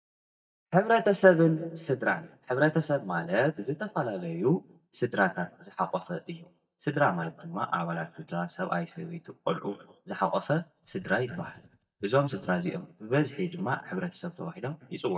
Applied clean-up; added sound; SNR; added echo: neural mask model DeepFilterNet 3.